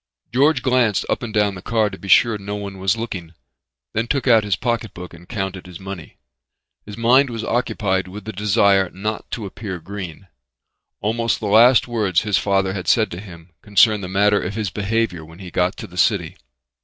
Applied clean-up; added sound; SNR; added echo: none; none; none; none.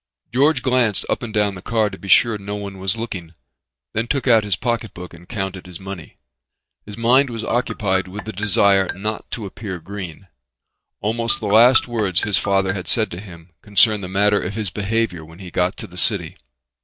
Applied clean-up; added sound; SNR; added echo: none; Marimba, xylophone; 10 dB; none.